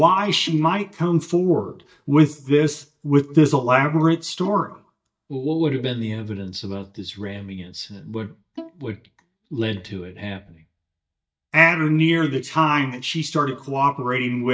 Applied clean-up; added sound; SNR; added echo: neural mask model DeepFilterNet 3.